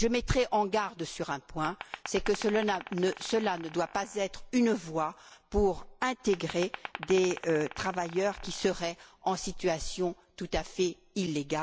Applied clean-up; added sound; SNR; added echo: none; Glass; 14 dB; none.